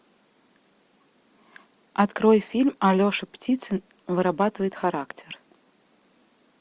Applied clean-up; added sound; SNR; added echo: none; none; none; none.